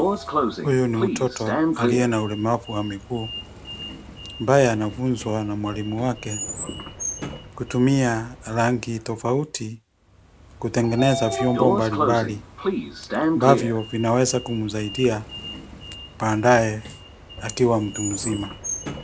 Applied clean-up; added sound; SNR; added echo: none; Sliding door; 5 dB; none.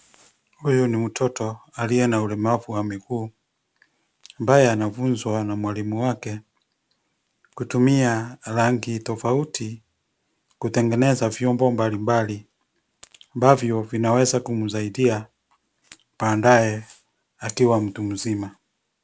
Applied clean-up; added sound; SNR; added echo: none; none; none; none.